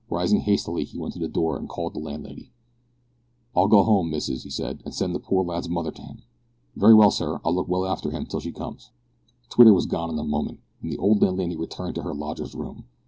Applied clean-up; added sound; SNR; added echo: none; none; none; none.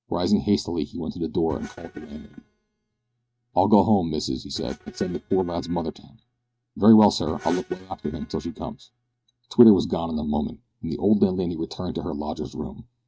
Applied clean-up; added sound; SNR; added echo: neural mask model RNNoise.